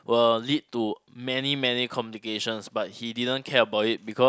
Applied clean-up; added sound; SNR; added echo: none; none; none; none.